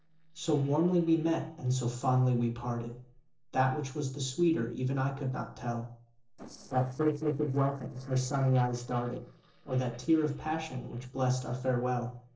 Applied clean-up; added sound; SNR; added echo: neural separator model SepFormer DNS4.